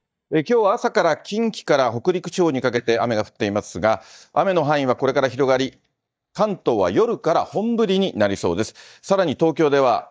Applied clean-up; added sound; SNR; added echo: neural mask model DeepFilterNet 3.